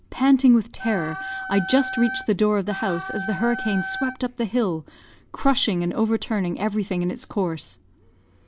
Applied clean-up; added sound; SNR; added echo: none; Wind instrument, woodwind instrument; 9 dB; none.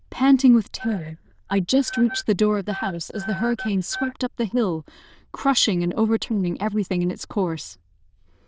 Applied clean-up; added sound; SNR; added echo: neural diffusion model UNIVERSE++.